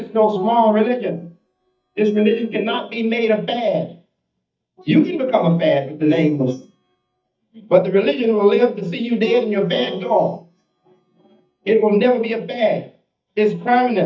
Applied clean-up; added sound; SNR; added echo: neural mask model DeepFilterNet 3.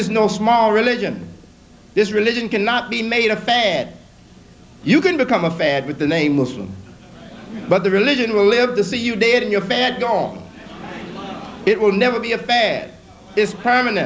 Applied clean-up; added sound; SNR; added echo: none; none; none; none.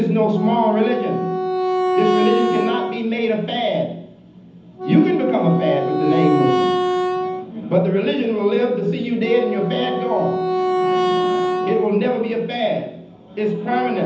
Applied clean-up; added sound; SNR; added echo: none; Wind instrument, woodwind instrument; 3 dB; reverberation time 0.8 s.